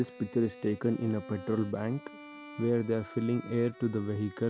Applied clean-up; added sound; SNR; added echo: none; Bowed string instrument; 17 dB; none.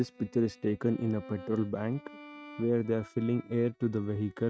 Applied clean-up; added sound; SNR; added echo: neural mask model RNNoise.